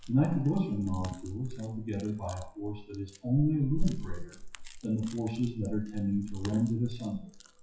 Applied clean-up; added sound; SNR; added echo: classical method WPE with log-MMSE.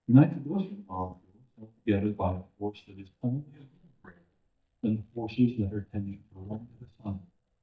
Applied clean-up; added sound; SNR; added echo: neural mask model DeepFilterNet 3.